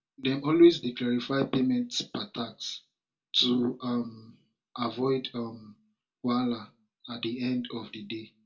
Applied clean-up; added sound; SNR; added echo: none; none; none; reverberation time 0.2 s.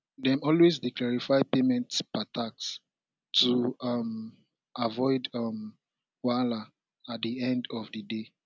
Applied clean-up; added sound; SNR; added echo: none; none; none; none.